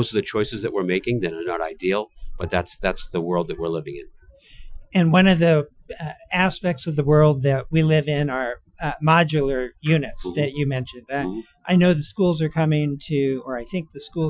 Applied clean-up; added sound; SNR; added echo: classical method Wiener filter.